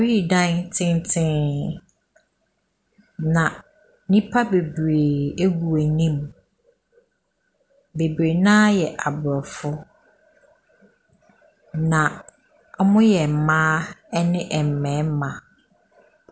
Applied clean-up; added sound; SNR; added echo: none; none; none; none.